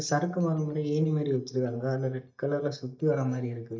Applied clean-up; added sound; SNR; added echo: neural mask model DeepFilterNet 3.